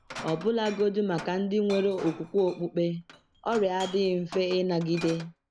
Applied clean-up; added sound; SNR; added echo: none; Glass; 17 dB; none.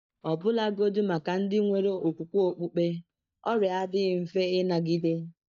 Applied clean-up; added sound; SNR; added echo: neural mask model DeepFilterNet 3.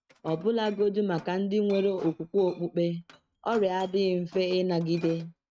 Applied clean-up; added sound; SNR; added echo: neural mask model RNNoise.